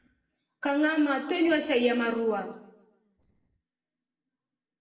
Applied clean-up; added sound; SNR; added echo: neural separator model SepFormer DNS4.